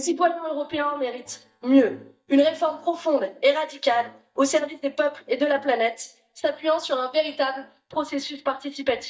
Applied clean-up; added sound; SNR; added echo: neural mask model DeepFilterNet 3.